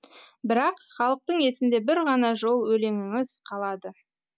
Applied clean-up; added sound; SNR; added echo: none; none; none; none.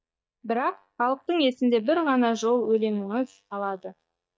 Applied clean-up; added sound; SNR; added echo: neural mask model DeepFilterNet 3.